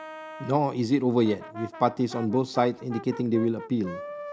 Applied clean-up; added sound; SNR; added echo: none; Brass instrument; 15 dB; none.